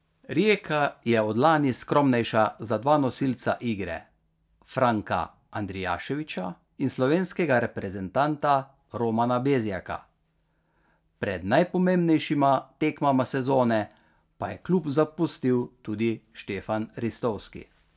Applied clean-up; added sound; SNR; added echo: none; none; none; none.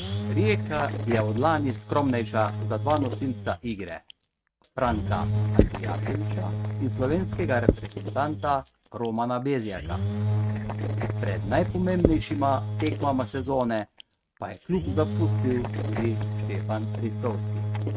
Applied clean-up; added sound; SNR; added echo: neural mask model RNNoise.